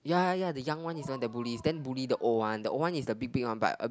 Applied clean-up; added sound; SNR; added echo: none; none; none; none.